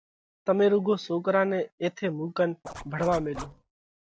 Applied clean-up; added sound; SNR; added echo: none; Zipper (clothing); 13 dB; none.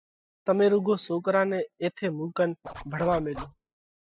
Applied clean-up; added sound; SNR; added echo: classical method spectral subtraction.